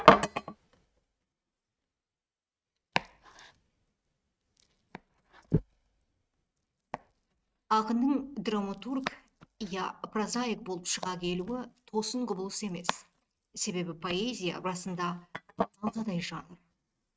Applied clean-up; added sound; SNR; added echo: neural mask model RNNoise.